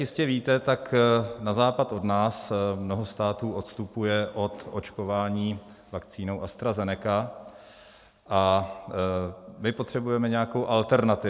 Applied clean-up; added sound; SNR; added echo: none; none; none; none.